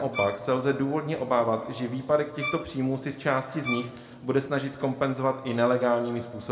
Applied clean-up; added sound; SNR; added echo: none; Bowed string instrument; 10 dB; reverberation time 1.5 s.